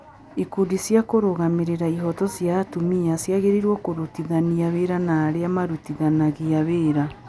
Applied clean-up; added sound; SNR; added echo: none; none; none; none.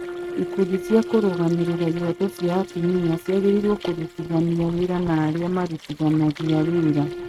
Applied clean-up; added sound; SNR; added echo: neural mask model RNNoise.